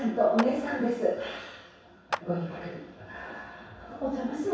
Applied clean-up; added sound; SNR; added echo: none; Clapping; 10 dB; reverberation time 0.7 s.